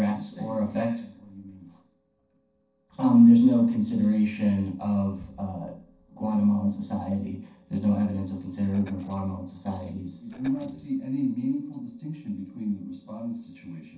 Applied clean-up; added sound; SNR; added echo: neural separator model SepFormer DNS4.